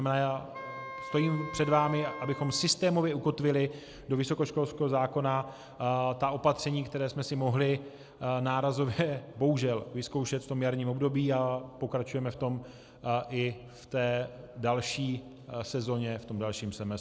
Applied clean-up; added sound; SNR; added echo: none; Wind instrument, woodwind instrument; 11 dB; none.